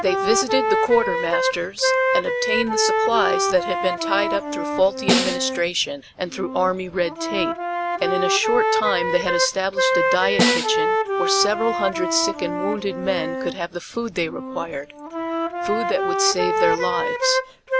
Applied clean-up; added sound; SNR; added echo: none; Snare drum + Wind instrument, woodwind instrument; -1 dB; none.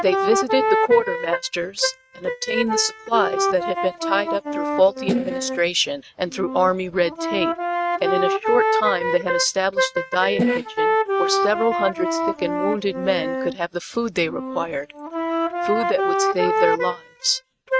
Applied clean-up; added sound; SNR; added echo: neural mask model RNNoise.